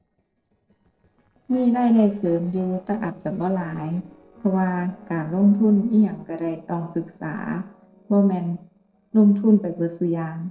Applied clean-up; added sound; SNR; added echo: neural separator model SepFormer DNS4.